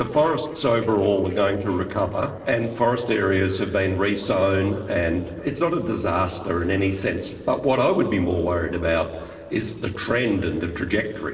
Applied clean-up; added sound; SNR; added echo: neural separator model SepFormer DNS4.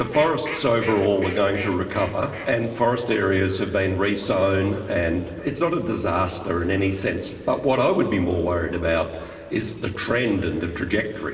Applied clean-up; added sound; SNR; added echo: none; Fowl; 18 dB; reverberation time 2.1 s.